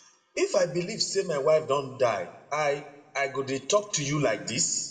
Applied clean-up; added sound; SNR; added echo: none; none; none; reverberation time 0.8 s.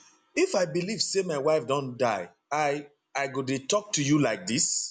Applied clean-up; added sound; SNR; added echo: none; none; none; none.